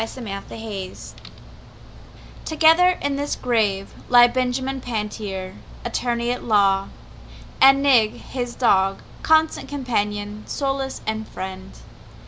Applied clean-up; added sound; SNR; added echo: none; none; none; none.